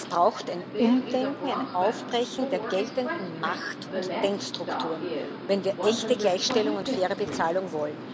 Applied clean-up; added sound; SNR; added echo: none; Subway, metro, underground; 5 dB; none.